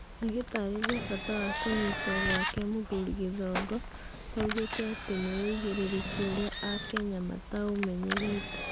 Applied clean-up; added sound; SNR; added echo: none; Engine; -5 dB; none.